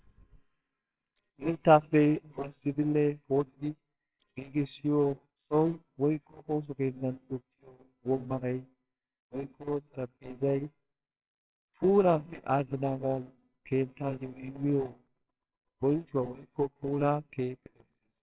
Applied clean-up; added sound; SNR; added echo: neural separator model SepFormer WHAMR!.